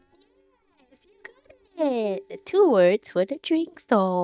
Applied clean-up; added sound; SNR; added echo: neural mask model DeepFilterNet 3.